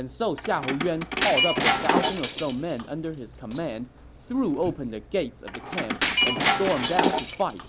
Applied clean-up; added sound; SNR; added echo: none; Shatter + Keys jangling; -2 dB; none.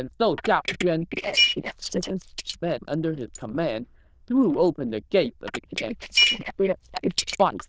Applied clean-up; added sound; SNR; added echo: neural diffusion model UNIVERSE++.